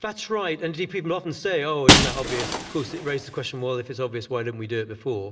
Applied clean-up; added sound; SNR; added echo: none; Shatter; -2 dB; reverberation time 2.2 s.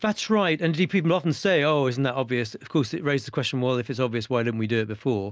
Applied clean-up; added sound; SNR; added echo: none; none; none; none.